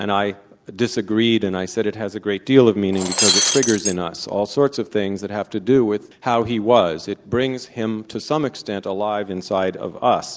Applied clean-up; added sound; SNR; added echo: none; Shatter; -1 dB; none.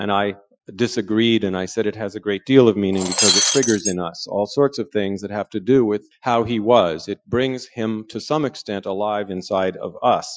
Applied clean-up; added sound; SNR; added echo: classical method Wiener filter.